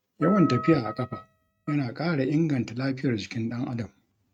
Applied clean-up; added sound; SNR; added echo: neural mask model RNNoise.